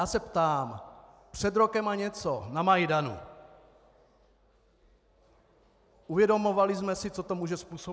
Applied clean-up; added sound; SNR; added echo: none; none; none; none.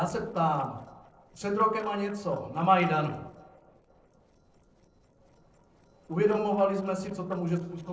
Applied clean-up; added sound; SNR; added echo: neural separator model SepFormer DNS4.